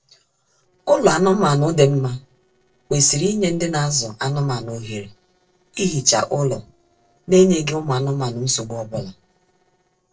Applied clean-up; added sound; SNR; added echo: neural separator model SepFormer DNS4.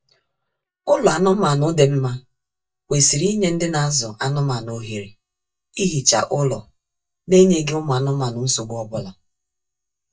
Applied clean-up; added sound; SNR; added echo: neural mask model DeepFilterNet 3.